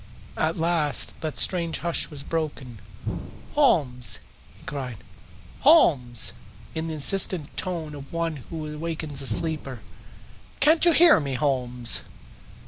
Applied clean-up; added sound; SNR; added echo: none; Thump, thud; 12 dB; none.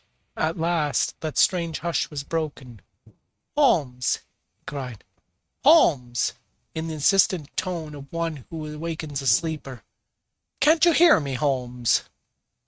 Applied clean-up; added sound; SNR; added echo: neural mask model RNNoise.